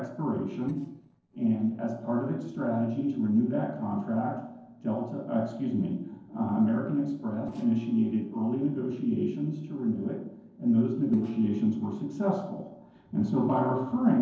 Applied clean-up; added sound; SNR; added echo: neural separator model SepFormer DNS4.